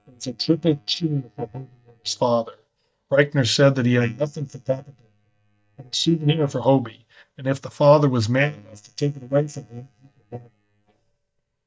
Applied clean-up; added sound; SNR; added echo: neural mask model DeepFilterNet 3.